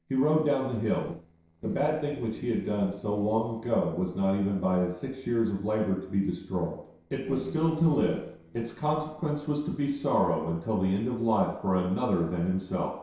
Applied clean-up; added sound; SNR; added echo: neural separator model SepFormer DNS4.